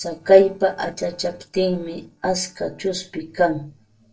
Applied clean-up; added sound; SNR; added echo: neural separator model SepFormer DNS4.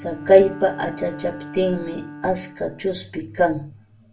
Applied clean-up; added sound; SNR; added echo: none; Bowed string instrument; 16 dB; reverberation time 0.2 s.